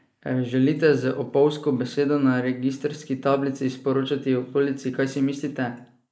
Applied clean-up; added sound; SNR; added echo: neural mask model Resemble Enhance denoiser.